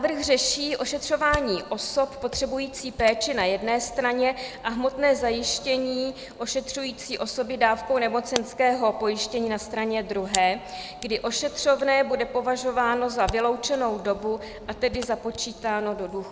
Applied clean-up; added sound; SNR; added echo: none; Camera; 18 dB; none.